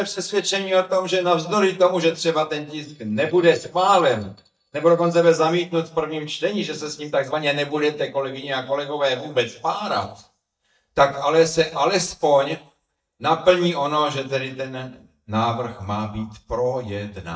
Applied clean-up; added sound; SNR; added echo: neural mask model DeepFilterNet 3.